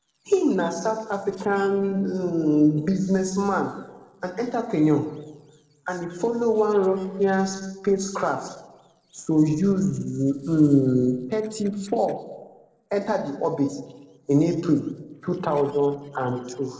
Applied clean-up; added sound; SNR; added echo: neural separator model SepFormer DNS4.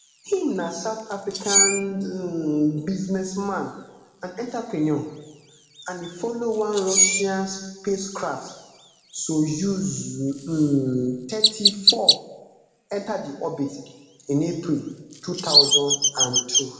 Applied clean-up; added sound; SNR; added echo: none; Chirp, tweet; 0 dB; reverberation time 1.1 s.